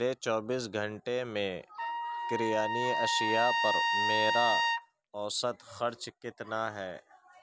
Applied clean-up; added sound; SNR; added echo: none; Trumpet; -3 dB; none.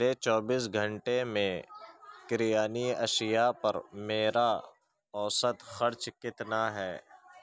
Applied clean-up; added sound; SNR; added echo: none; none; none; none.